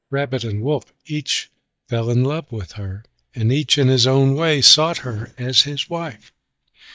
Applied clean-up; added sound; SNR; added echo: neural mask model DeepFilterNet 3.